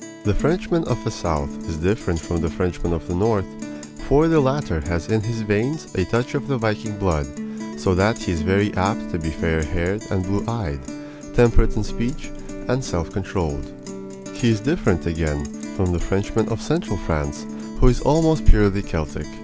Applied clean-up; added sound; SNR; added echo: none; Guitar; 12 dB; none.